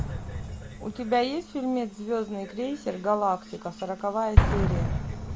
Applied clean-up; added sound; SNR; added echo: none; Explosion; -1 dB; none.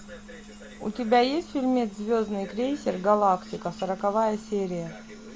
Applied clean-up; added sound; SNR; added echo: none; none; none; none.